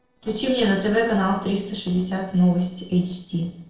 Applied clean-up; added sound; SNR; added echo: neural separator model SepFormer DNS4.